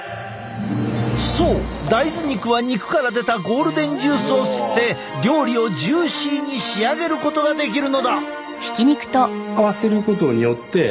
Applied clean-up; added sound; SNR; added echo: none; none; none; none.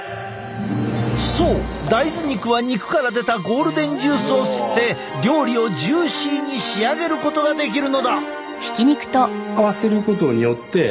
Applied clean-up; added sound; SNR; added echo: none; Wind instrument, woodwind instrument; 19 dB; none.